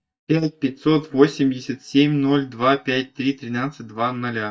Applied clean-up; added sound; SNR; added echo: neural mask model DeepFilterNet 3.